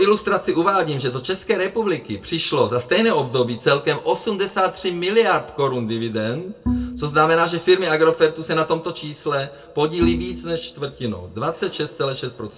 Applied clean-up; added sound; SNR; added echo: none; Bowed string instrument; 7 dB; reverberation time 0.2 s.